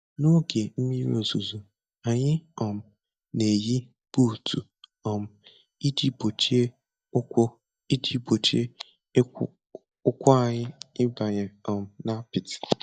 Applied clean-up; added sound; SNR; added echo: neural mask model DeepFilterNet 3.